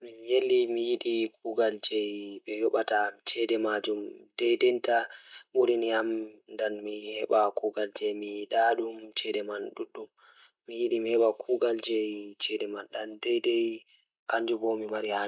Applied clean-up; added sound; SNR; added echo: none; none; none; none.